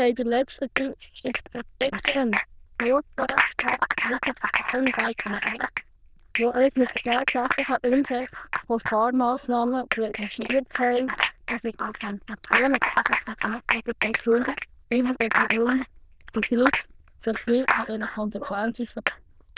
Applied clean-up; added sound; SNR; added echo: neural diffusion model UNIVERSE++.